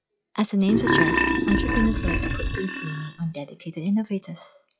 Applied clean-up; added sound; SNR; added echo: classical method log-MMSE.